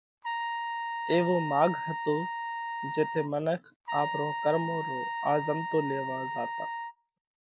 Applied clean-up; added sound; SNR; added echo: none; Trumpet; 4 dB; none.